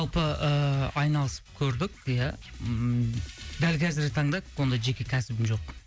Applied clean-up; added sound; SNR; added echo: none; none; none; none.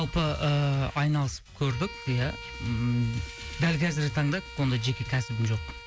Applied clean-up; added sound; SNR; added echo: none; Bowed string instrument; 17 dB; none.